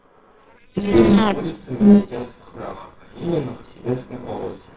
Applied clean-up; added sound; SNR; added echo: neural separator model SepFormer WHAMR!.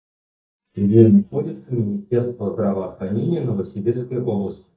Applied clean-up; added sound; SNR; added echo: neural mask model DeepFilterNet 3.